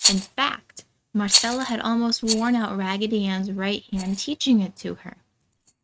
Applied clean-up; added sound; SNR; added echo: neural mask model RNNoise.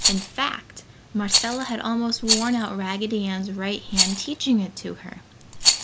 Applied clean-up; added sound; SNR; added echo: none; Rattle; 0 dB; none.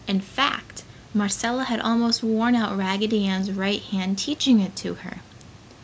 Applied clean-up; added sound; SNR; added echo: none; none; none; none.